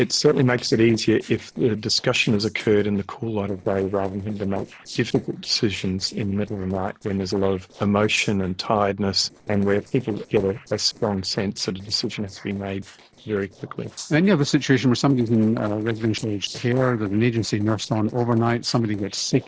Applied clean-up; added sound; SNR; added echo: neural separator model SepFormer DNS4.